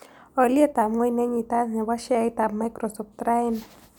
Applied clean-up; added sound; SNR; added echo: none; none; none; none.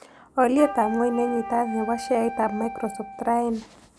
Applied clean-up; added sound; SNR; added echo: none; Wind instrument, woodwind instrument; 11 dB; none.